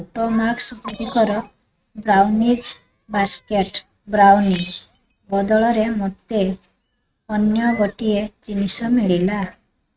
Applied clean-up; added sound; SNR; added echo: neural mask model RNNoise.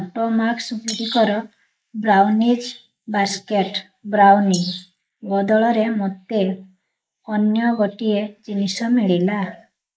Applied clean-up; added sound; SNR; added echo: neural mask model Resemble Enhance denoiser.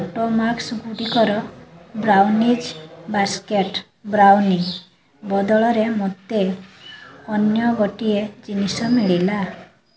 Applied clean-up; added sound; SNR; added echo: none; none; none; none.